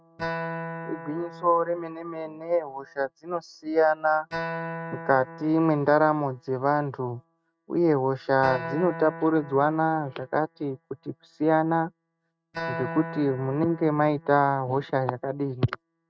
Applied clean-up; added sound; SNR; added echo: neural mask model RNNoise.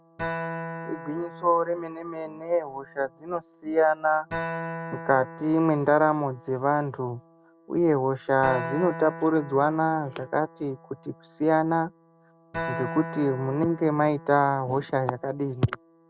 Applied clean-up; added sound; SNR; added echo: none; Acoustic guitar; 12 dB; none.